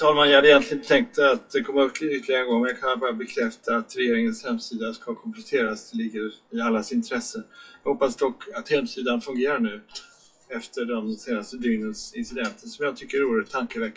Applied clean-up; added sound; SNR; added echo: classical method WPE with log-MMSE.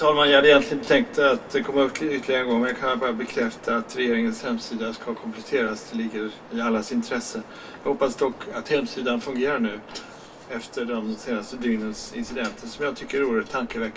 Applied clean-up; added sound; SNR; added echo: none; Waves, surf; 19 dB; reverberation time 0.1 s.